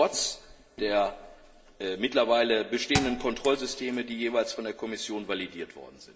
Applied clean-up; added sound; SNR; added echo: none; Thump, thud; 10 dB; reverberation time 0.4 s.